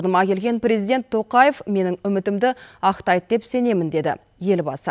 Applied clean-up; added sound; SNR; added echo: none; none; none; none.